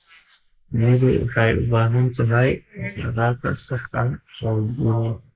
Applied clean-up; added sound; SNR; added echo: neural mask model Resemble Enhance denoiser.